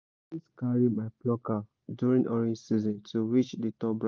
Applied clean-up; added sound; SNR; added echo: none; none; none; none.